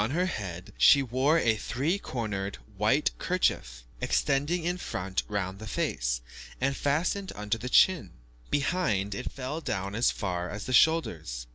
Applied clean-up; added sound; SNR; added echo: none; none; none; none.